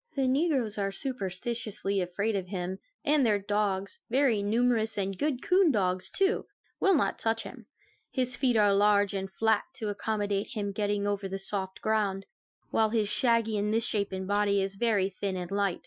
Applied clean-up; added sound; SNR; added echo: classical method Wiener filter.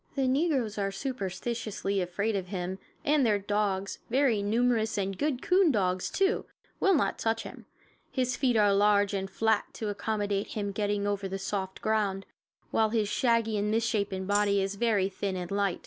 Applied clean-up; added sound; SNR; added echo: none; Tambourine; 12 dB; none.